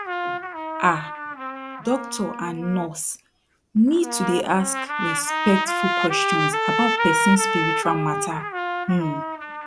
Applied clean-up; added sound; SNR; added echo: none; Trumpet; 2 dB; none.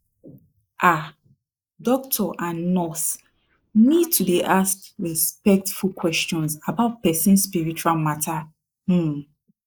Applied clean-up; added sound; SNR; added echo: neural mask model Resemble Enhance denoiser.